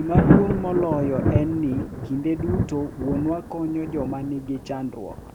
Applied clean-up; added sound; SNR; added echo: none; Thunder; -1 dB; none.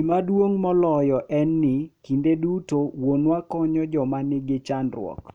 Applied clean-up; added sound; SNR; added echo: none; none; none; none.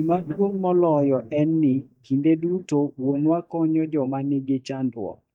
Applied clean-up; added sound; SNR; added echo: neural mask model DeepFilterNet 3.